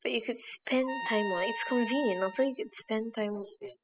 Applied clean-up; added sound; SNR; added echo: classical method spectral subtraction.